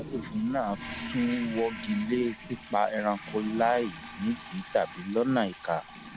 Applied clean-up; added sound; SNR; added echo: none; Toilet flush; 12 dB; none.